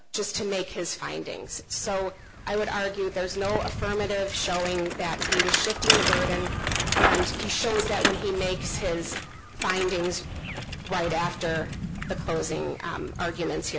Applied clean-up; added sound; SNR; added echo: none; Bicycle; 1 dB; none.